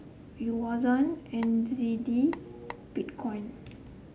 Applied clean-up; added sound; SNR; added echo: none; Telephone; 16 dB; none.